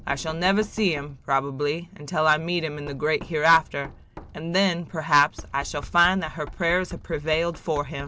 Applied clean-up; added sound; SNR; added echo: none; Knock; 17 dB; none.